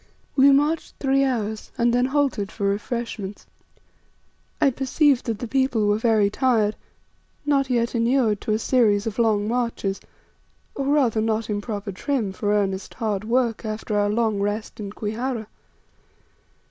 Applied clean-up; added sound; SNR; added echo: none; none; none; none.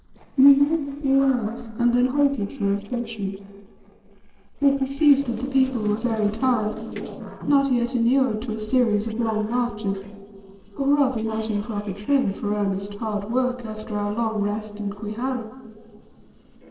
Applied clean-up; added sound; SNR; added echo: neural separator model SepFormer DNS4.